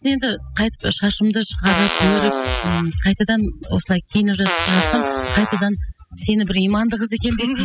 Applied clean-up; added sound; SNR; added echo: classical method spectral subtraction.